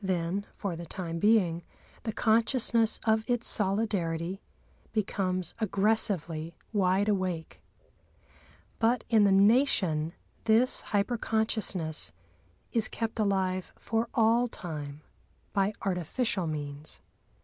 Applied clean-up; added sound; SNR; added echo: none; none; none; none.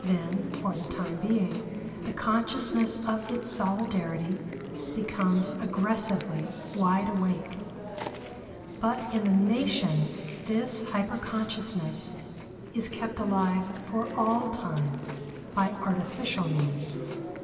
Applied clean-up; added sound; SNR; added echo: none; Chewing, mastication; 10 dB; reverberation time 2.3 s.